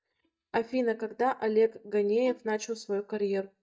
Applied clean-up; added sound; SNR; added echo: neural mask model DeepFilterNet 3.